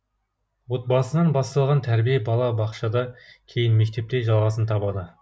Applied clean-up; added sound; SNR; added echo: none; none; none; none.